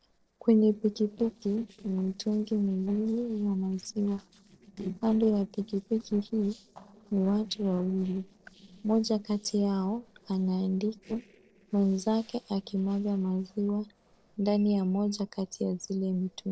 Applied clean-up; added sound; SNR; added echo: neural separator model SepFormer DNS4.